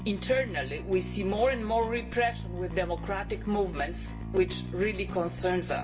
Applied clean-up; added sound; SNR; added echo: none; Bass guitar; 8 dB; reverberation time 0.2 s.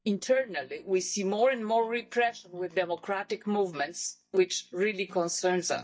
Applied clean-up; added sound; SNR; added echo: neural mask model DeepFilterNet 3.